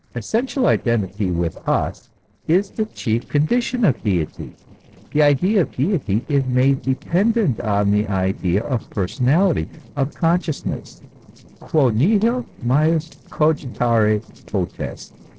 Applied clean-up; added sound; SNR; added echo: neural separator model SepFormer DNS4.